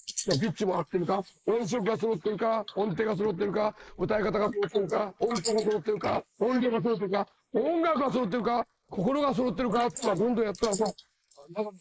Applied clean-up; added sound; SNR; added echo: neural mask model Resemble Enhance denoiser.